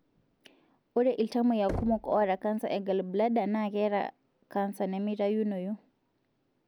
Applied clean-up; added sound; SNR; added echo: none; Knock; 12 dB; none.